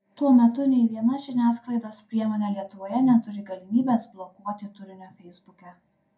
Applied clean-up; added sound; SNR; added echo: none; none; none; reverberation time 0.2 s.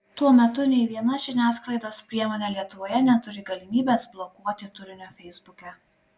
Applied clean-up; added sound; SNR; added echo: none; none; none; none.